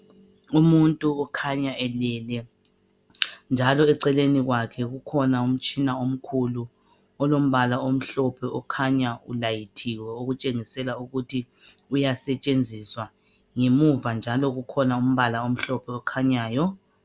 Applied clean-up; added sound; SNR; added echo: none; none; none; none.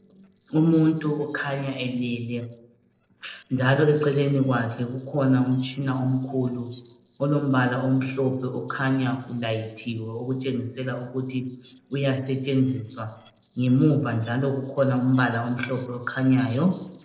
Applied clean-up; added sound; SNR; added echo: neural separator model SepFormer DNS4.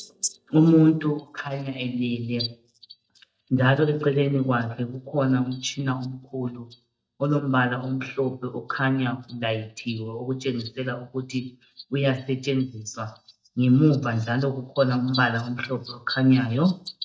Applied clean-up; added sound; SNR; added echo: neural mask model DeepFilterNet 3.